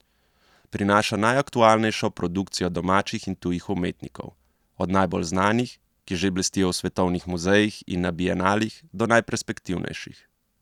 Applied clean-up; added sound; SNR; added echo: none; none; none; none.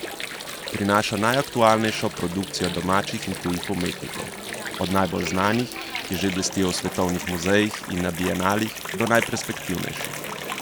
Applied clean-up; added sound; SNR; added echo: none; Water; 8 dB; none.